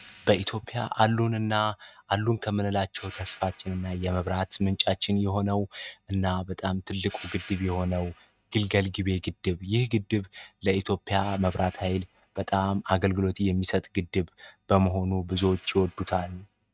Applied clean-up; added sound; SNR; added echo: neural mask model RNNoise.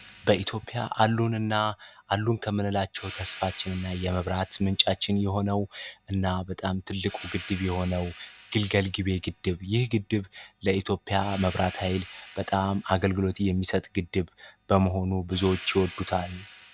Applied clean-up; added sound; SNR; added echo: none; Hi-hat; 17 dB; none.